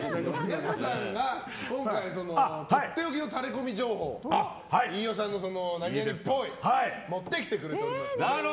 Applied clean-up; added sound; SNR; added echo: none; none; none; none.